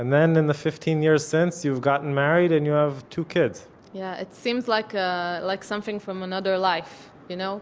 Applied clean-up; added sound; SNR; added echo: none; none; none; none.